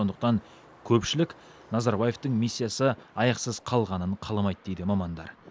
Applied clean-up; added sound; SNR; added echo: none; none; none; none.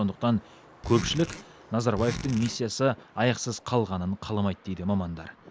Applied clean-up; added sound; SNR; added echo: none; Zipper (clothing); 10 dB; none.